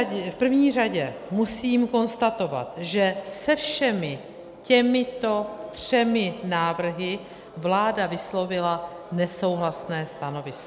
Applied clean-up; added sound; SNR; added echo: none; none; none; none.